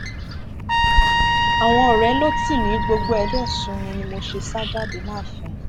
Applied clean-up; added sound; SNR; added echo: none; Trumpet + Bird; -3 dB; none.